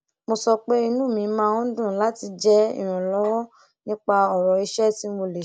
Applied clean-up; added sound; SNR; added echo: none; none; none; none.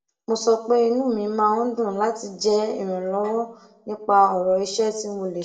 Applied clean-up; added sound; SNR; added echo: none; none; none; reverberation time 0.5 s.